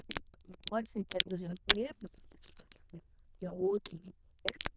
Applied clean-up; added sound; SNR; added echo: neural diffusion model UNIVERSE++.